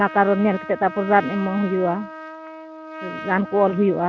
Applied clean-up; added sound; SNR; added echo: none; Trumpet; 13 dB; none.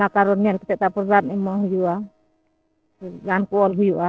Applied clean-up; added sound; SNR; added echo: neural separator model SepFormer DNS4.